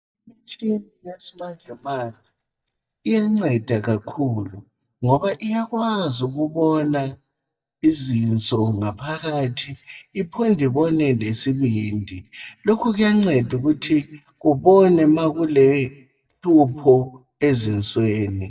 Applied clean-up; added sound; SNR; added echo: neural mask model DeepFilterNet 3.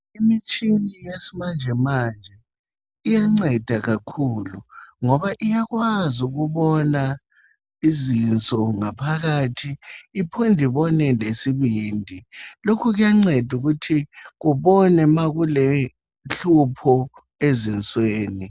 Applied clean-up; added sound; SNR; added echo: none; none; none; none.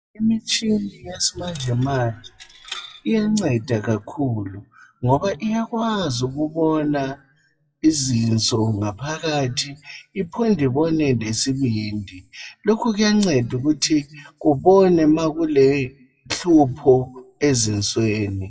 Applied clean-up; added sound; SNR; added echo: classical method WPE with log-MMSE.